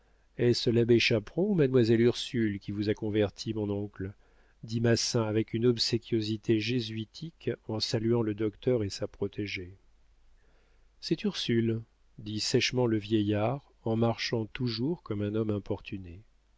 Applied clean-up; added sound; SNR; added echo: none; none; none; none.